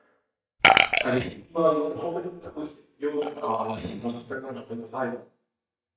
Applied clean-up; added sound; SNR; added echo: neural mask model DeepFilterNet 3.